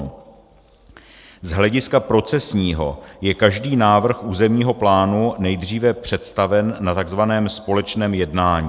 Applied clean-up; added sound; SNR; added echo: none; none; none; none.